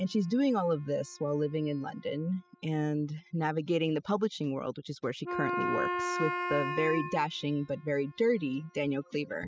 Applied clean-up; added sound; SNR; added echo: classical method spectral subtraction.